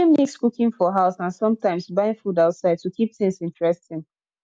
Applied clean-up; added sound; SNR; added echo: none; none; none; none.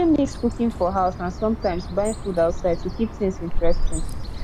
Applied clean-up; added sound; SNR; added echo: none; Bird; 2 dB; none.